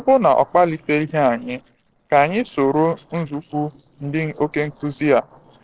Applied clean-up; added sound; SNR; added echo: neural separator model SepFormer DNS4.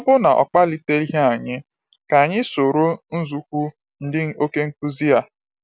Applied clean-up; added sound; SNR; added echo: none; none; none; none.